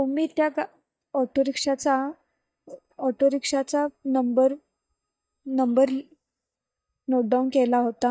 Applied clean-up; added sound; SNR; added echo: neural mask model DeepFilterNet 3.